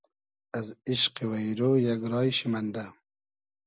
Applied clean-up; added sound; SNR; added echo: none; none; none; none.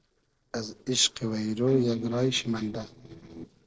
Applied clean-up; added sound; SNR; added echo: neural separator model SepFormer DNS4.